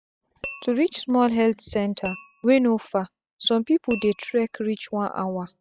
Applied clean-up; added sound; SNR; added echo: classical method log-MMSE.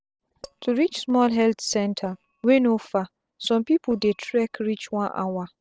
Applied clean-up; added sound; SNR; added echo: neural separator model SepFormer DNS4.